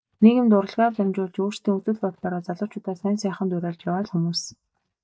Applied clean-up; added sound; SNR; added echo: neural mask model DeepFilterNet 3.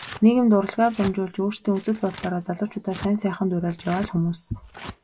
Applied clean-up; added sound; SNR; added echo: none; Tearing; 17 dB; none.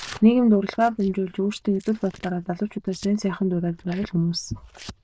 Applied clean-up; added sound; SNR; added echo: neural diffusion model UNIVERSE++.